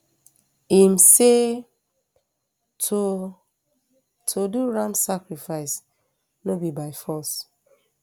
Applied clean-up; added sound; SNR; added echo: none; none; none; none.